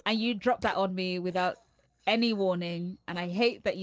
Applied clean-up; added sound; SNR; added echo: neural separator model SepFormer DNS4.